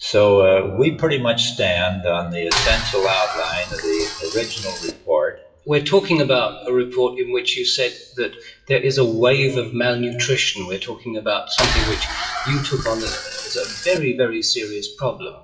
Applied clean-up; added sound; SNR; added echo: classical method WPE with log-MMSE.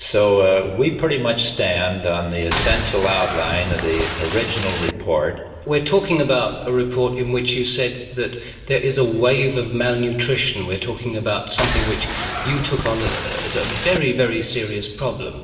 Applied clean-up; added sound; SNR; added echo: none; Boat, Water vehicle; 3 dB; reverberation time 1.3 s.